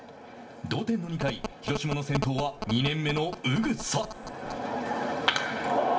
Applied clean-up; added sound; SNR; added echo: none; Telephone; 9 dB; reverberation time 0.4 s.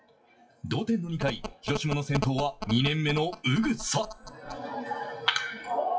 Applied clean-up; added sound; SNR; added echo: classical method WPE with log-MMSE.